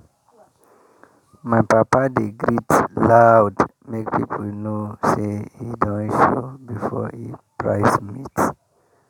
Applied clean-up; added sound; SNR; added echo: none; none; none; none.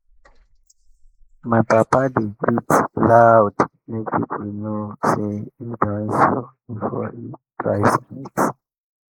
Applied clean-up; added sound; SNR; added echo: neural mask model Resemble Enhance denoiser.